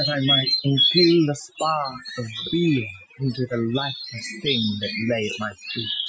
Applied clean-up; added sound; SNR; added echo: classical method Wiener filter.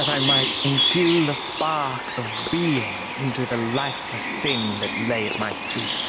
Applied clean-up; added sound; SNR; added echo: none; Bird; 0 dB; none.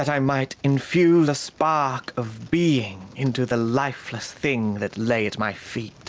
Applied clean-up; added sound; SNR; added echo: none; none; none; none.